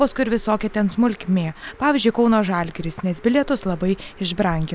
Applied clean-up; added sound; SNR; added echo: none; Bird; 17 dB; none.